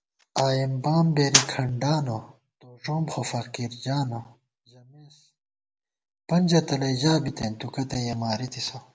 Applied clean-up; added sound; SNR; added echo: none; none; none; none.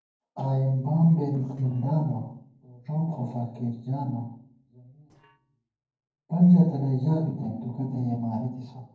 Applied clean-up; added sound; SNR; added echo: neural separator model SepFormer DNS4.